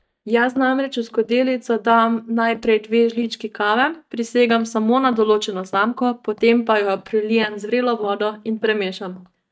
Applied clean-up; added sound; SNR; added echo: neural mask model DeepFilterNet 3.